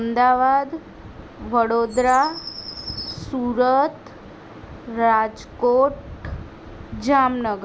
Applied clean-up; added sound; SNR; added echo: none; Bird vocalization, bird call, bird song; 16 dB; none.